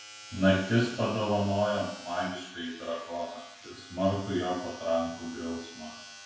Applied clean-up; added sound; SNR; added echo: none; Domestic sounds, home sounds; 17 dB; reverberation time 0.7 s.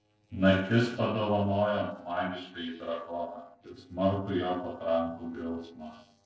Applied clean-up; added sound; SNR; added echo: neural separator model SepFormer DNS4.